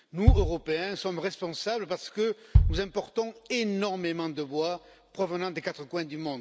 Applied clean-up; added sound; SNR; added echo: none; Bass drum; -3 dB; none.